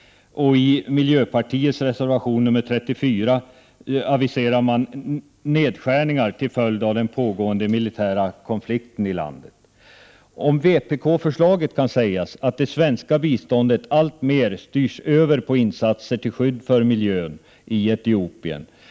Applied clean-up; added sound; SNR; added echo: none; none; none; none.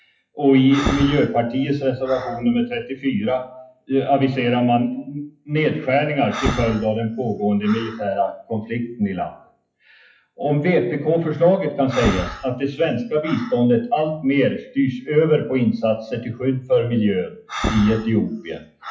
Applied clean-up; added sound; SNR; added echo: classical method WPE with log-MMSE.